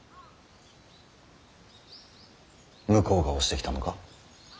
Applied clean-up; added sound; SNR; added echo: none; none; none; none.